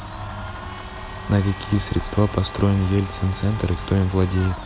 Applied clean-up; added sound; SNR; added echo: none; Domestic sounds, home sounds; 14 dB; none.